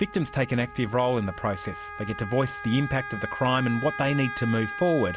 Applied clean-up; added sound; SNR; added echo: none; Wind instrument, woodwind instrument; 11 dB; none.